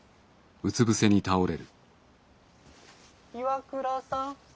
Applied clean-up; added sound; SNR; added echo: none; none; none; none.